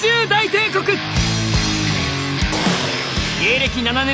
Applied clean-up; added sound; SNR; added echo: none; none; none; none.